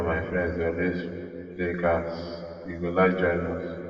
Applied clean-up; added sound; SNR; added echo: none; none; none; reverberation time 2.2 s.